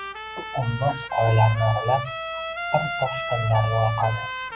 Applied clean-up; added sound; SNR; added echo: none; Trumpet; 7 dB; none.